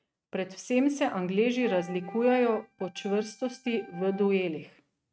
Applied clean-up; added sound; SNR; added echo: neural mask model RNNoise.